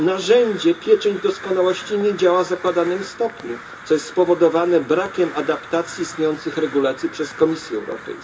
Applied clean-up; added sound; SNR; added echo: none; Crow; 17 dB; reverberation time 0.2 s.